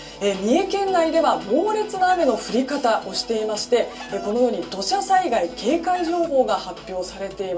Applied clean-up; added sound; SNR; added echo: none; Chicken, rooster; 19 dB; reverberation time 0.2 s.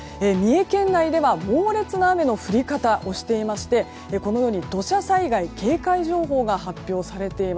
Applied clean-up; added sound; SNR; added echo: none; none; none; none.